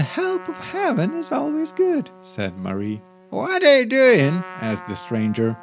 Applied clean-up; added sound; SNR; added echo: none; Trumpet; 19 dB; none.